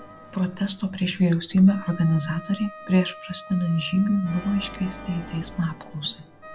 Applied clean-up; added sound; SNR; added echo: none; Wind instrument, woodwind instrument + Organ; 17 dB; none.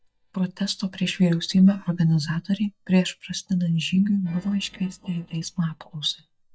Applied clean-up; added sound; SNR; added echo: neural mask model DeepFilterNet 3.